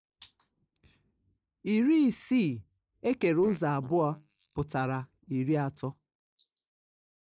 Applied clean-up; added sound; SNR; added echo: neural mask model Resemble Enhance denoiser.